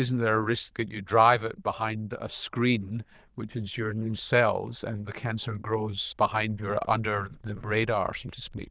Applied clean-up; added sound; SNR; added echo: neural diffusion model UNIVERSE++.